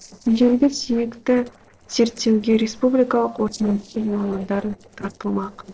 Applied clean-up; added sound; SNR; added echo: neural separator model SepFormer DNS4.